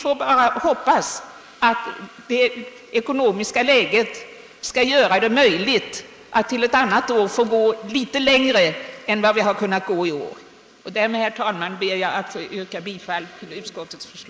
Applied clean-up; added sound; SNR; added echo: neural mask model Resemble Enhance denoiser.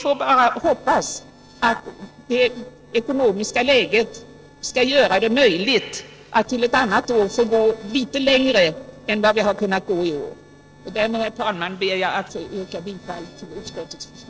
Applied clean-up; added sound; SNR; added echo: neural separator model SepFormer DNS4.